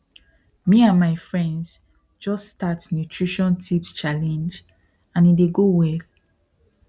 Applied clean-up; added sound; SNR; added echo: none; none; none; none.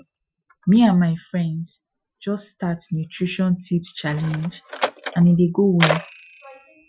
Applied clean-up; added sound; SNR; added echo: classical method Wiener filter.